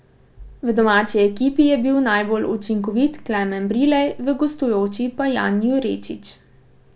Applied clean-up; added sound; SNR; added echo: none; none; none; none.